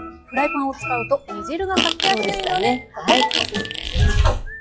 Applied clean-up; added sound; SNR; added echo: classical method log-MMSE.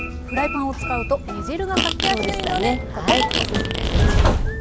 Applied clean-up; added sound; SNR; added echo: none; Fart + Train; -2 dB; none.